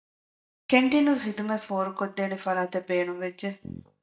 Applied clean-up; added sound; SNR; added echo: neural mask model DeepFilterNet 3.